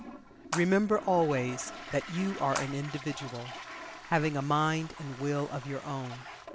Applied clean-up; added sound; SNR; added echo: none; Water / Splash, splatter + Toilet flush; 12 dB; none.